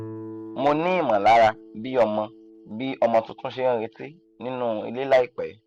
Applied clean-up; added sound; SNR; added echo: none; Guitar; 19 dB; none.